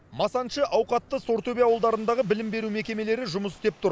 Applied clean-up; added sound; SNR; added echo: none; none; none; none.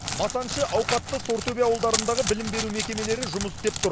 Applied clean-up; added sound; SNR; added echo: none; Crackle; 5 dB; none.